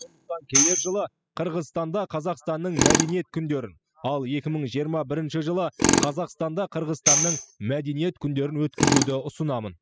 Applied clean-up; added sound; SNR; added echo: classical method spectral subtraction.